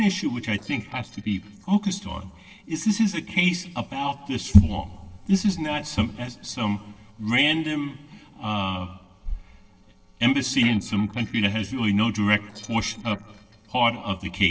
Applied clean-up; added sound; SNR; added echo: neural separator model SepFormer DNS4.